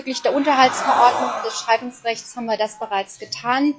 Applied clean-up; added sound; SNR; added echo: classical method log-MMSE.